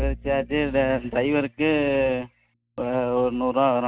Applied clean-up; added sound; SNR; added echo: neural mask model RNNoise.